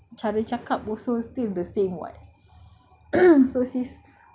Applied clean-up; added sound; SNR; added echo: none; none; none; none.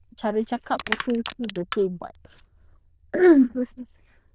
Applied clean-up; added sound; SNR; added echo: neural diffusion model UNIVERSE++.